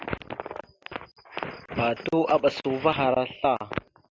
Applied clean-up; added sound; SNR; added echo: none; none; none; none.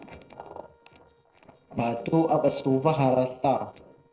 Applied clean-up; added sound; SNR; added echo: neural separator model SepFormer DNS4.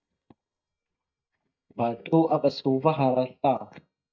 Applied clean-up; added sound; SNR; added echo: neural mask model DeepFilterNet 3.